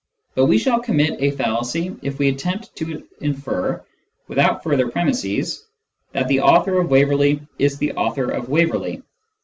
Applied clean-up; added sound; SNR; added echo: none; none; none; none.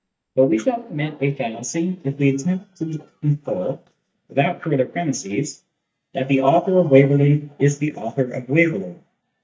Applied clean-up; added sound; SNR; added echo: neural mask model DeepFilterNet 3.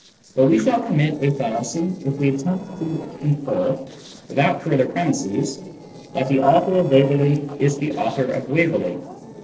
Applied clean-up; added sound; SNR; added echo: neural separator model SepFormer DNS4.